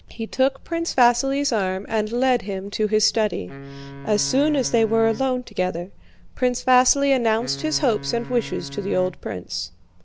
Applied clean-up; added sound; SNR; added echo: none; Wind instrument, woodwind instrument; 16 dB; none.